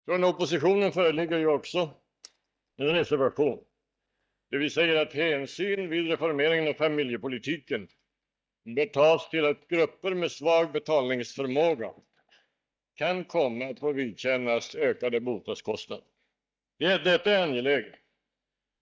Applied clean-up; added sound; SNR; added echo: neural mask model DeepFilterNet 3.